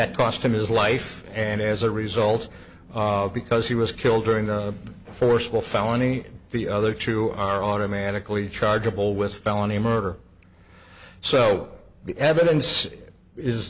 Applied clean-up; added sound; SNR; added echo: none; none; none; none.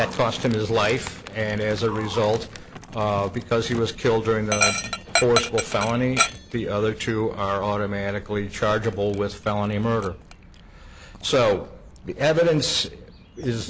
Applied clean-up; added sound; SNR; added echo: none; Dog; 8 dB; none.